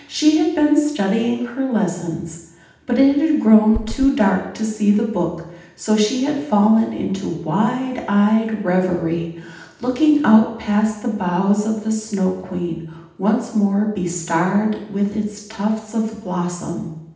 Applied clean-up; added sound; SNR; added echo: none; Run; 7 dB; reverberation time 0.8 s.